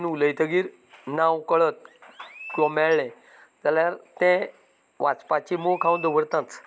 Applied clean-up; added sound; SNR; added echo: none; Chirp, tweet; 18 dB; none.